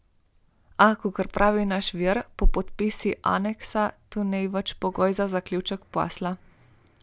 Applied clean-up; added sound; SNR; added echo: none; none; none; none.